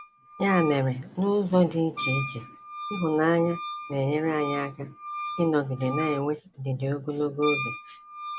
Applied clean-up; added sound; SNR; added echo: none; Wind instrument, woodwind instrument; 10 dB; none.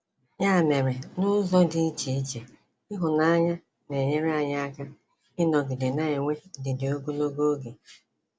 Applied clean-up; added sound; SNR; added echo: none; none; none; none.